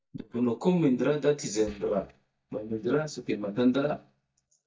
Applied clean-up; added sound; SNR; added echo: neural mask model DeepFilterNet 3.